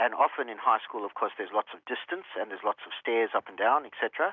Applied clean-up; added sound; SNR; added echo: none; none; none; none.